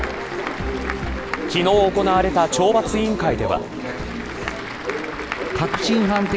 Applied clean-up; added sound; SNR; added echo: none; Subway, metro, underground + Applause / Crowd; 7 dB; none.